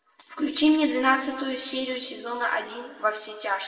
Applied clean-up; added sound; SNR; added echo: none; none; none; reverberation time 1.4 s.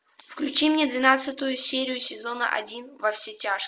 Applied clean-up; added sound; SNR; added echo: none; none; none; none.